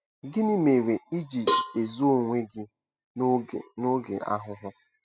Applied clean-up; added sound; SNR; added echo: classical method spectral subtraction.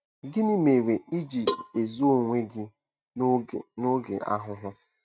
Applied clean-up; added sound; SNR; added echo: neural mask model RNNoise.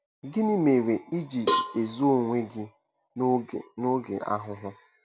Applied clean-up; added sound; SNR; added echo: none; Cowbell; 4 dB; none.